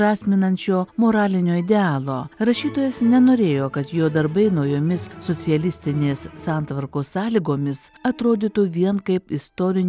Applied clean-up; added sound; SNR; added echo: none; none; none; none.